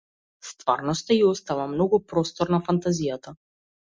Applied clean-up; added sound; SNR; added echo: none; none; none; none.